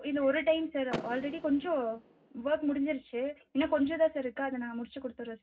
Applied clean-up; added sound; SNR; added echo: none; Door / Car; 17 dB; reverberation time 0.4 s.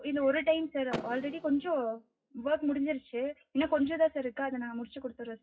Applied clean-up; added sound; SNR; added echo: classical method WPE with log-MMSE.